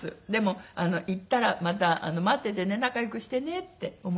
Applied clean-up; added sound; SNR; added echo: none; none; none; none.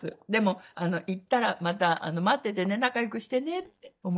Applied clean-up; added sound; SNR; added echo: neural mask model DeepFilterNet 3.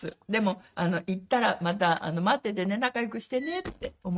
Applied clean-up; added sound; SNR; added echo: neural mask model RNNoise.